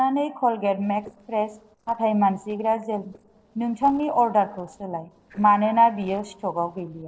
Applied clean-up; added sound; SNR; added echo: neural separator model SepFormer DNS4.